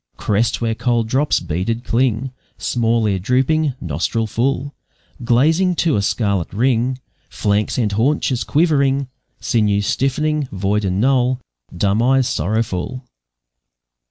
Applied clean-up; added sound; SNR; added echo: none; none; none; none.